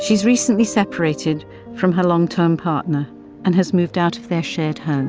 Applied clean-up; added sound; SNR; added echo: none; none; none; none.